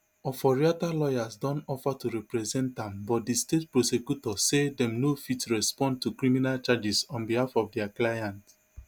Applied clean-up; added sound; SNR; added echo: none; none; none; none.